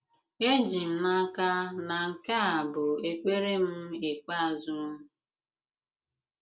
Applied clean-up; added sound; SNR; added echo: none; none; none; none.